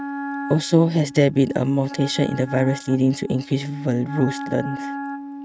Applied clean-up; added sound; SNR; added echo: neural mask model RNNoise.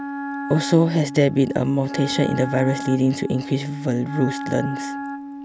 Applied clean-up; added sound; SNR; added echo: none; Wind instrument, woodwind instrument; 9 dB; none.